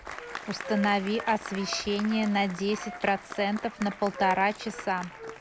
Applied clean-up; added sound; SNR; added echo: none; Wind instrument, woodwind instrument + Applause; 11 dB; none.